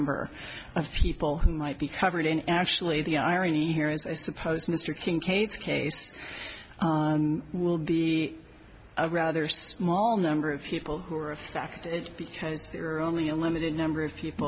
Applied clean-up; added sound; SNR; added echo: none; none; none; none.